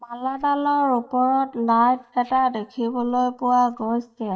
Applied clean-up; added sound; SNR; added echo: neural mask model DeepFilterNet 3.